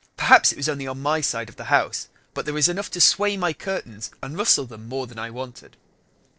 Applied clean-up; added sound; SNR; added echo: neural separator model SepFormer DNS4.